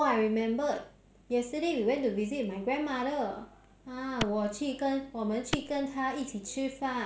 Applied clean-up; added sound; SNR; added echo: none; Clapping; 4 dB; none.